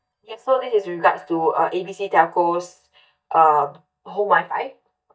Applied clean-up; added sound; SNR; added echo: neural mask model DeepFilterNet 3.